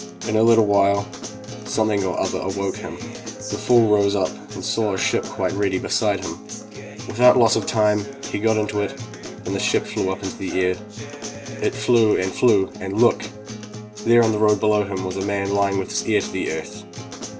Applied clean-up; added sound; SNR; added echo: none; Acoustic guitar; 12 dB; none.